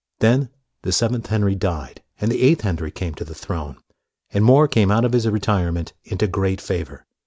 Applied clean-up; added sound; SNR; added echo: none; none; none; none.